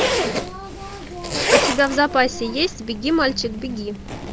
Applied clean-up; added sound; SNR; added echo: none; Zipper (clothing); 2 dB; none.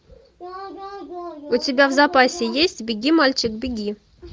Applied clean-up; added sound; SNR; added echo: none; none; none; none.